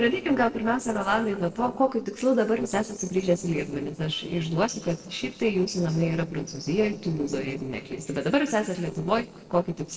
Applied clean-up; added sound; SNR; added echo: neural separator model SepFormer DNS4.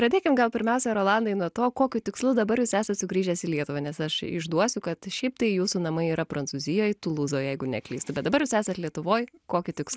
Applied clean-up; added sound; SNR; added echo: none; none; none; none.